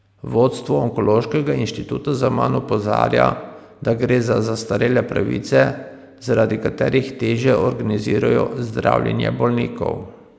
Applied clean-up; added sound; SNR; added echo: none; none; none; none.